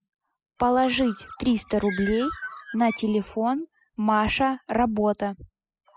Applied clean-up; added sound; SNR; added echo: classical method spectral subtraction.